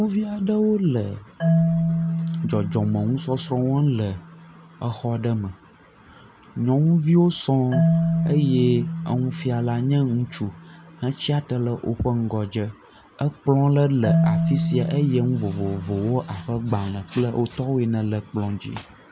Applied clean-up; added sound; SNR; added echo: none; Marimba, xylophone; 4 dB; none.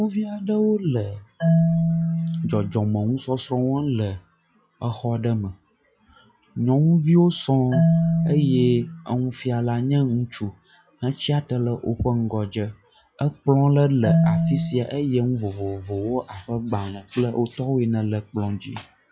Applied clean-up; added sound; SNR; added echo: classical method log-MMSE.